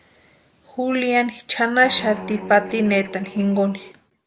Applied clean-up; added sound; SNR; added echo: none; Guitar; 14 dB; none.